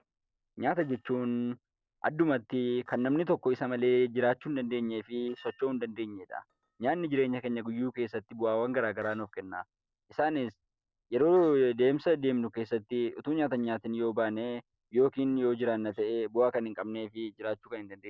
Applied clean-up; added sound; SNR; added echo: neural separator model SepFormer DNS4.